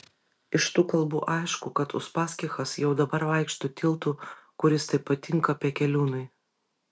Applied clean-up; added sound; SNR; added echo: none; none; none; none.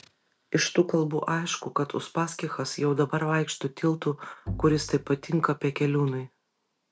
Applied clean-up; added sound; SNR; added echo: none; Bowed string instrument; 12 dB; none.